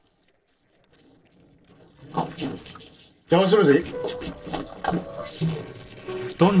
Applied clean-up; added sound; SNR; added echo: neural separator model SepFormer DNS4.